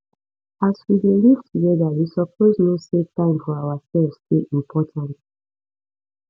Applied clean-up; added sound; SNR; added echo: none; none; none; none.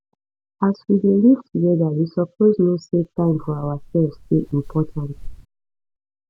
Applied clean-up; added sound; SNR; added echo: none; Wind; 16 dB; none.